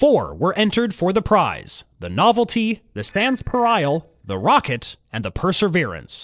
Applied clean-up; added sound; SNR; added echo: neural separator model SepFormer DNS4.